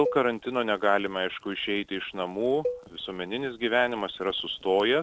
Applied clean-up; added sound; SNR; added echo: none; Cowbell; 11 dB; none.